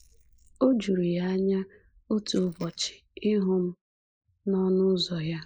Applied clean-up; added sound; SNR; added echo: neural mask model Resemble Enhance denoiser.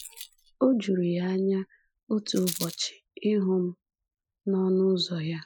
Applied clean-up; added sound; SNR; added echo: classical method Wiener filter.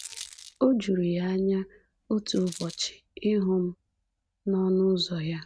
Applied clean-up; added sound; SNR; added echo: neural mask model RNNoise.